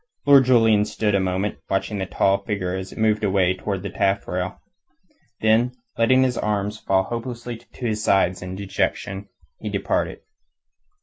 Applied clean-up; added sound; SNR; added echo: none; none; none; none.